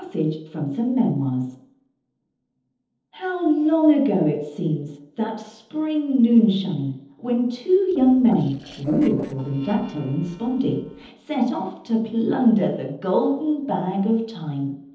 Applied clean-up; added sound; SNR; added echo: neural separator model SepFormer DNS4.